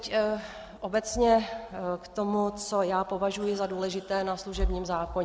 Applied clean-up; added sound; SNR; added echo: none; none; none; none.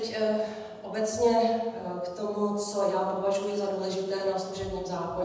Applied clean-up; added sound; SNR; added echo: none; none; none; reverberation time 1.0 s.